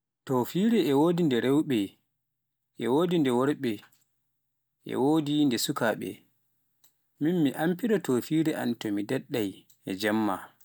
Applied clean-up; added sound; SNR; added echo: none; none; none; none.